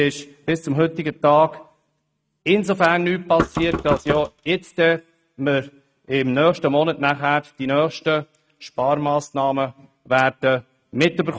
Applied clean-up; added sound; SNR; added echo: neural mask model RNNoise.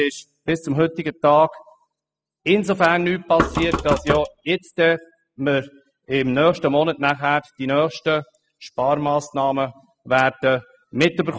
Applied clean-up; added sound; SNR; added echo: classical method spectral subtraction.